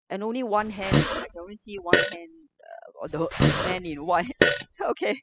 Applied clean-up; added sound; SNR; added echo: classical method spectral subtraction.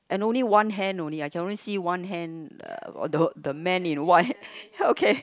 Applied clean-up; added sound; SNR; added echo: none; none; none; none.